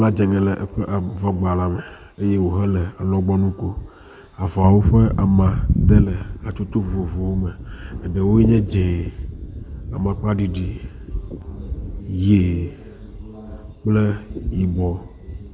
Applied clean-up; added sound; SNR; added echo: none; none; none; none.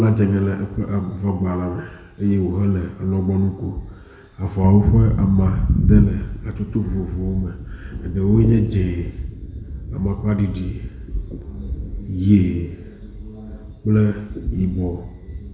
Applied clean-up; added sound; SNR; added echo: none; none; none; reverberation time 0.8 s.